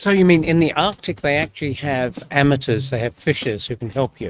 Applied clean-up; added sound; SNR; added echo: neural mask model RNNoise.